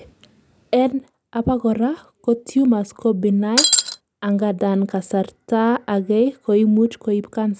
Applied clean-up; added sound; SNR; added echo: none; Shatter; -4 dB; none.